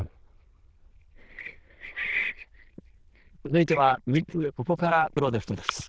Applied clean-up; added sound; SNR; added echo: neural diffusion model UNIVERSE++.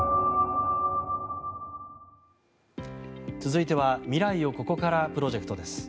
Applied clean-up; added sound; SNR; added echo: none; none; none; none.